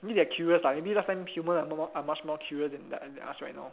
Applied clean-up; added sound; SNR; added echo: none; none; none; none.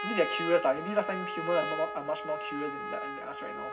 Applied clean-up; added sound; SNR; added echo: none; Trumpet; 5 dB; reverberation time 0.4 s.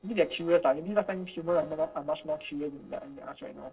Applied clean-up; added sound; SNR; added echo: neural separator model SepFormer DNS4.